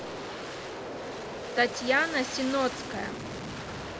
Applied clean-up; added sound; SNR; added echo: none; Aircraft; 5 dB; none.